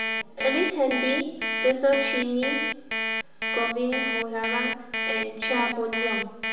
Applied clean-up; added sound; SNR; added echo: none; Alarm; 1 dB; reverberation time 0.9 s.